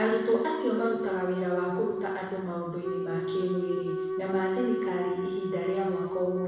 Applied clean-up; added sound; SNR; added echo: none; Wind instrument, woodwind instrument; 2 dB; reverberation time 1.0 s.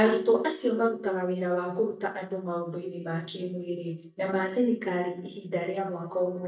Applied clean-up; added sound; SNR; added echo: neural mask model DeepFilterNet 3.